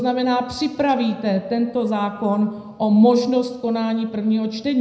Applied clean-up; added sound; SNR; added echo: none; none; none; reverberation time 0.8 s.